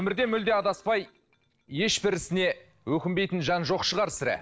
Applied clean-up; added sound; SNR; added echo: neural separator model SepFormer DNS4.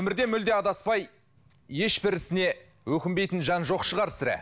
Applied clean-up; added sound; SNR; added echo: none; none; none; none.